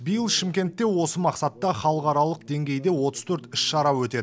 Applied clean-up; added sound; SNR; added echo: none; none; none; none.